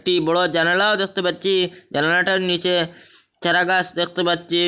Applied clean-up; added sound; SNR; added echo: none; none; none; none.